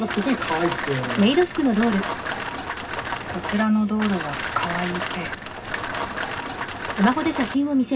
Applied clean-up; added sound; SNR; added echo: none; Rain; 5 dB; reverberation time 0.4 s.